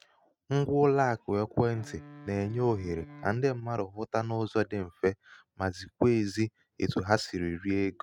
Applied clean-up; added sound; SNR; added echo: neural mask model RNNoise.